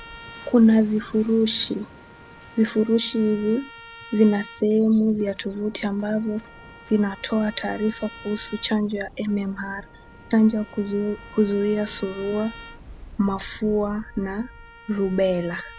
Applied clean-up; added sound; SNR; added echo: none; Trumpet + Waves, surf; 19 dB; none.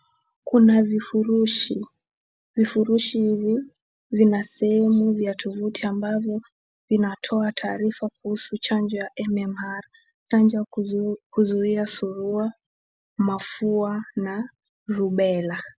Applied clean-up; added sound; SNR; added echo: none; none; none; none.